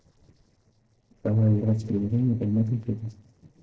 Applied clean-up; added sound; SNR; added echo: neural separator model SepFormer DNS4.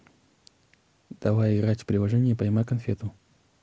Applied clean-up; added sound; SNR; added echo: none; none; none; none.